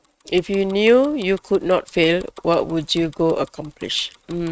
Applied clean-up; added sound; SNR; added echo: neural mask model RNNoise.